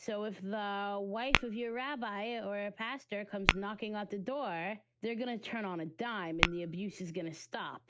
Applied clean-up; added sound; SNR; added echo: none; Tap / Glass; -1 dB; none.